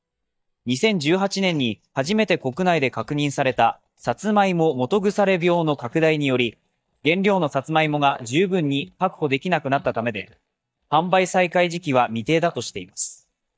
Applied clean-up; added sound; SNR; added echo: neural mask model DeepFilterNet 3.